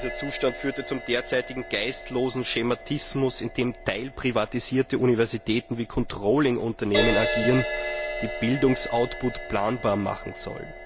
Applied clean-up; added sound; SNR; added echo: none; Crash cymbal; 7 dB; none.